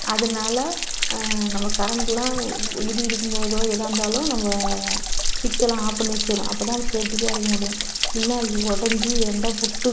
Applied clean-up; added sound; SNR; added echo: none; Stream / Trickle, dribble / Splash, splatter; -1 dB; none.